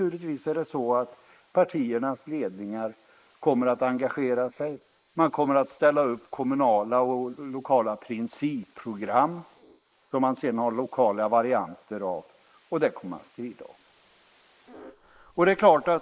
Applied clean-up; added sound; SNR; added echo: neural mask model Resemble Enhance denoiser.